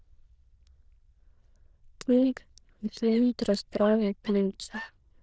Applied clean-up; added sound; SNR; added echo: neural diffusion model UNIVERSE++.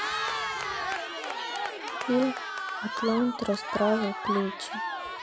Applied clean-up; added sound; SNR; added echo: none; Cheering; 2 dB; none.